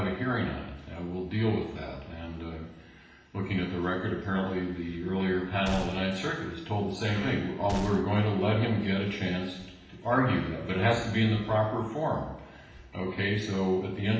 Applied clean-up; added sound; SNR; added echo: none; Gunshot, gunfire; 11 dB; reverberation time 0.9 s.